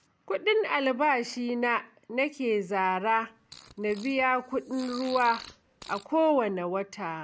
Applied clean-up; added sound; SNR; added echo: none; Fart; 19 dB; none.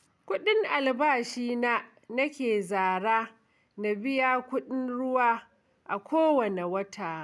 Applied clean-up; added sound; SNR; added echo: none; none; none; none.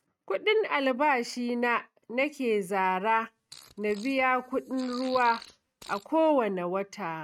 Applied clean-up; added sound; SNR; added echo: neural mask model RNNoise.